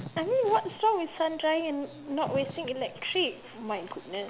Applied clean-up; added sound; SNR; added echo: none; Wind / Fire; 17 dB; none.